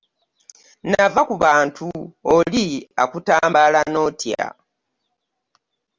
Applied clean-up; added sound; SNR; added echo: none; none; none; none.